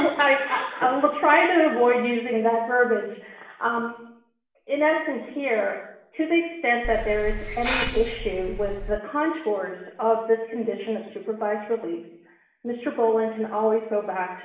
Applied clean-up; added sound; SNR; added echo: none; Hiss; 5 dB; reverberation time 0.9 s.